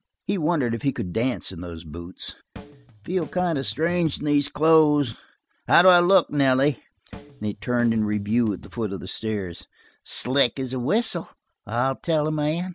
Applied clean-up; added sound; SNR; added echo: none; Drum kit; 19 dB; none.